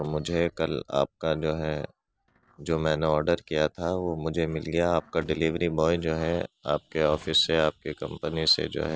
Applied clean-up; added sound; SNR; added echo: neural separator model SepFormer DNS4.